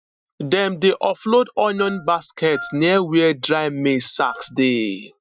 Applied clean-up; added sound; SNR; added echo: classical method Wiener filter.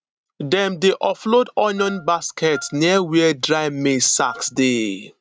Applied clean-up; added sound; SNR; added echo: neural mask model RNNoise.